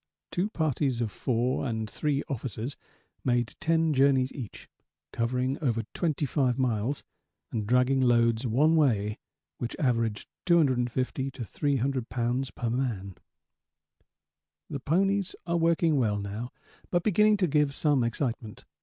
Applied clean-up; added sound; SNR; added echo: none; none; none; none.